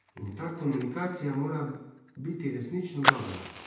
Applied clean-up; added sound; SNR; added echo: none; Fire; 1 dB; reverberation time 0.8 s.